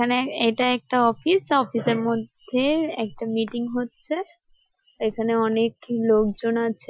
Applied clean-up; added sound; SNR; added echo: classical method Wiener filter.